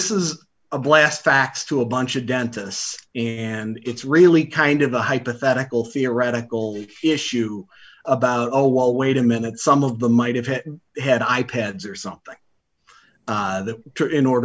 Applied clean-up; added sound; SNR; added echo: none; none; none; none.